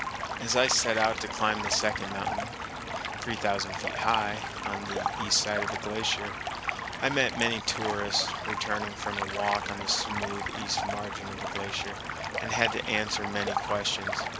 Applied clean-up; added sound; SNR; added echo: none; Stream; 2 dB; none.